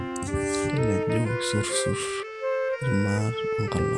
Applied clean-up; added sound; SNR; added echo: none; Wind instrument, woodwind instrument + Wind instrument, woodwind instrument; 0 dB; none.